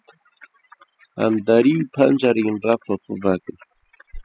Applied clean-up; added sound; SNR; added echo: classical method spectral subtraction.